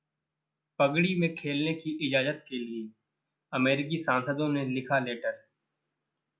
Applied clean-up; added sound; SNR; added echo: none; none; none; none.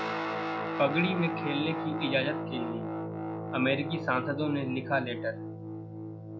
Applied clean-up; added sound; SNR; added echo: none; Guitar; 3 dB; none.